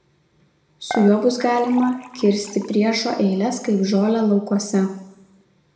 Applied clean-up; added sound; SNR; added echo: none; Dishes, pots, and pans / Chink, clink; 14 dB; reverberation time 0.8 s.